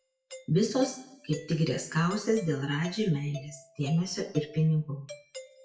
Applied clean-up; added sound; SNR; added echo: classical method WPE with log-MMSE.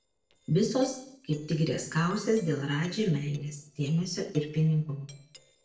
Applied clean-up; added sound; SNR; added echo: neural separator model SepFormer DNS4.